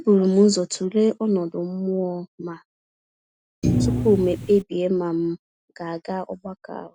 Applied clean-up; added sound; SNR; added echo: none; Thump, thud; 0 dB; none.